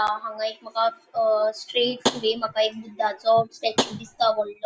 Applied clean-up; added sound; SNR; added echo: none; Tap; 7 dB; none.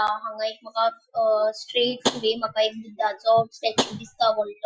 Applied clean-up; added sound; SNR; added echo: classical method Wiener filter.